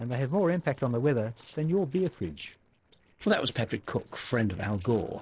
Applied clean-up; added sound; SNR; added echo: neural separator model SepFormer DNS4.